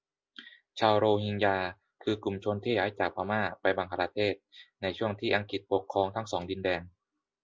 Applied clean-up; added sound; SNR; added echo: none; none; none; none.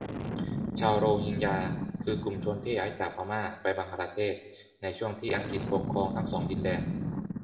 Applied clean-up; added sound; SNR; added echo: none; Boom; 3 dB; reverberation time 0.8 s.